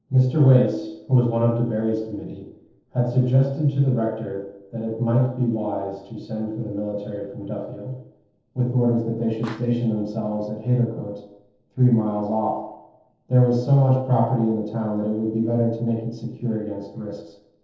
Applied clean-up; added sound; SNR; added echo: neural separator model SepFormer DNS4.